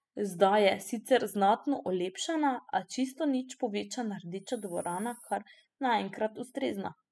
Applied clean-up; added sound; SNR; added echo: classical method spectral subtraction.